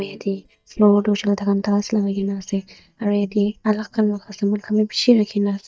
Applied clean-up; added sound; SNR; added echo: neural mask model DeepFilterNet 3.